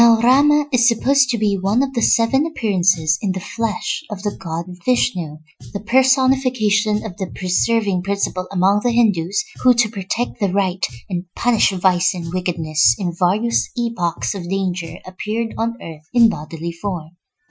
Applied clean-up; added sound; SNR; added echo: classical method Wiener filter.